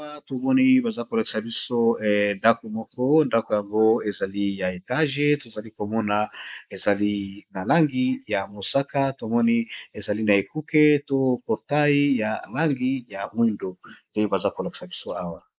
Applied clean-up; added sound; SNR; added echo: neural mask model Resemble Enhance denoiser.